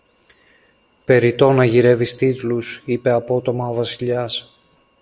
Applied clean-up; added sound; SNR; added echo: none; none; none; none.